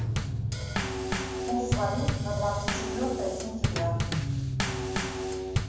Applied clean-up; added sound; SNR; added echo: none; Bass drum / Snare drum / Drum kit; -5 dB; reverberation time 1.2 s.